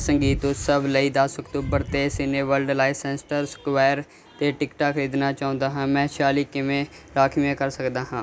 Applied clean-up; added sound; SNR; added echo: none; none; none; none.